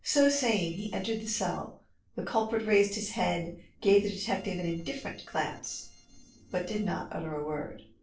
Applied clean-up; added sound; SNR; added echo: neural separator model SepFormer DNS4.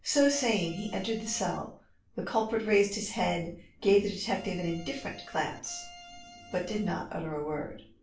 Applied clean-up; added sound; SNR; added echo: none; Bowed string instrument; 19 dB; reverberation time 0.3 s.